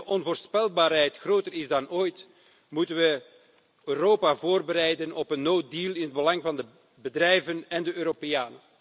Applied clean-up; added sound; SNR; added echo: none; none; none; none.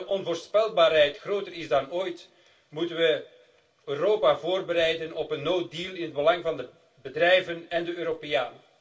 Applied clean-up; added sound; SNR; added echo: none; none; none; reverberation time 0.2 s.